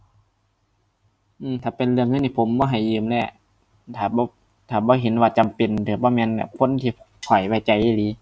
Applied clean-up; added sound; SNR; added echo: none; none; none; none.